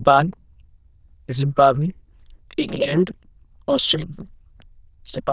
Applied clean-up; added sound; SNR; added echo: neural diffusion model UNIVERSE++.